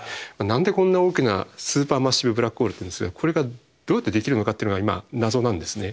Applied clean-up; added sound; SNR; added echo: none; none; none; none.